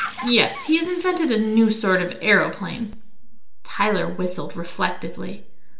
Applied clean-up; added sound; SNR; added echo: none; Bicycle; 8 dB; reverberation time 0.5 s.